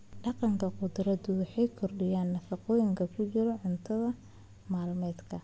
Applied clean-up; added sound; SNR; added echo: none; none; none; none.